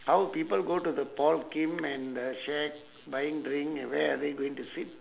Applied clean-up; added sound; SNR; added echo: none; none; none; none.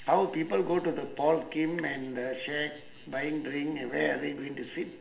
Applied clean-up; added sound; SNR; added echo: none; none; none; reverberation time 1.2 s.